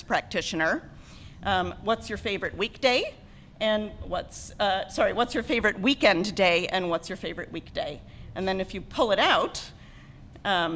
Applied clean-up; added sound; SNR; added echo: none; Thunder; 20 dB; none.